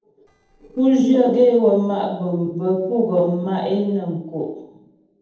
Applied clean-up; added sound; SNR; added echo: neural separator model SepFormer DNS4.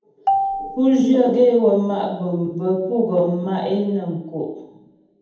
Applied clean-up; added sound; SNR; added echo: none; Marimba, xylophone; 7 dB; reverberation time 0.8 s.